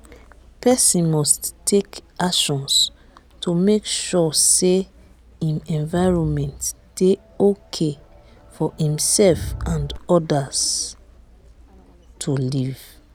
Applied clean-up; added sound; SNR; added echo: none; Crowd; 18 dB; none.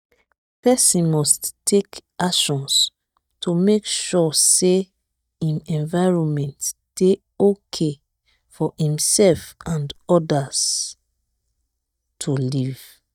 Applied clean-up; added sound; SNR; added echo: neural mask model DeepFilterNet 3.